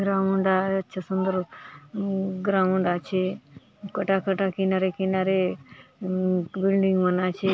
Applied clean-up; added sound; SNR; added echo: none; none; none; none.